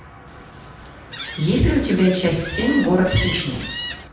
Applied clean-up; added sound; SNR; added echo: none; Gull, seagull; 10 dB; reverberation time 0.9 s.